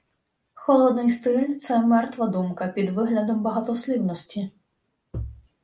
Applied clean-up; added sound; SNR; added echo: none; none; none; none.